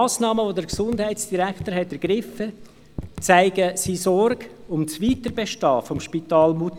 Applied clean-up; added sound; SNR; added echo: none; Raindrop / Drip; 17 dB; none.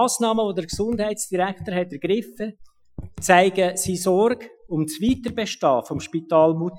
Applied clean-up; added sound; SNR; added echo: classical method Wiener filter.